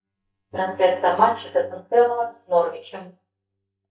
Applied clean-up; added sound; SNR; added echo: neural mask model DeepFilterNet 3.